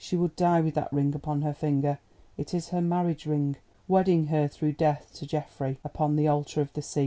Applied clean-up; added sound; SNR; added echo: none; none; none; none.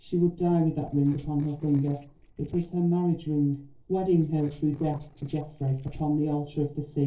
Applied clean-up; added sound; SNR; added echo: neural separator model SepFormer DNS4.